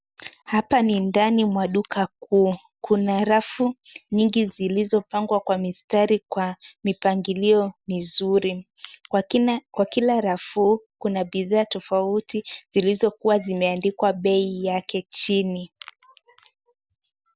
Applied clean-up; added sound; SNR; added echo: none; none; none; none.